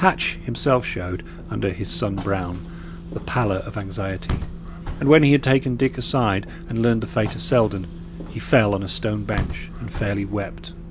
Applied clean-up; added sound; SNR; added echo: none; Bus / Engine; 10 dB; none.